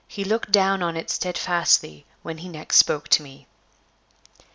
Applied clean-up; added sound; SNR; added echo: none; none; none; none.